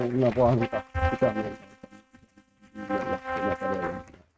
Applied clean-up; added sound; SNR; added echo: neural mask model RNNoise.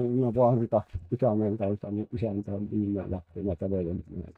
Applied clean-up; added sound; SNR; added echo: neural mask model DeepFilterNet 3.